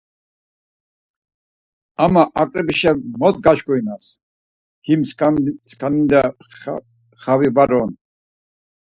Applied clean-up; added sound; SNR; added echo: neural mask model Resemble Enhance denoiser.